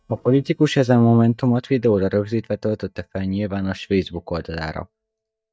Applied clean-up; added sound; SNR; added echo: neural mask model DeepFilterNet 3.